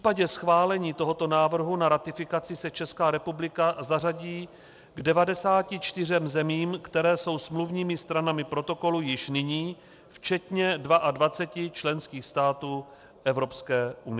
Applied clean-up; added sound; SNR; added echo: none; none; none; none.